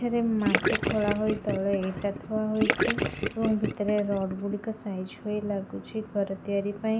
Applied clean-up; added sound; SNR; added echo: none; Gurgling / Liquid; 2 dB; none.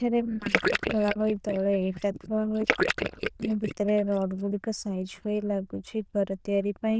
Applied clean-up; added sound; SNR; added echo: neural diffusion model UNIVERSE++.